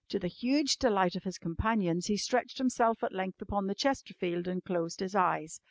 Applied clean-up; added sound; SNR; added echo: none; none; none; none.